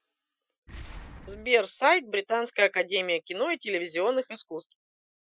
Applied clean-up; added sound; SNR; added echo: classical method Wiener filter.